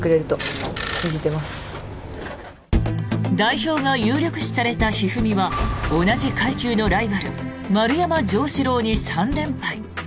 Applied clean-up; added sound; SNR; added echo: none; none; none; none.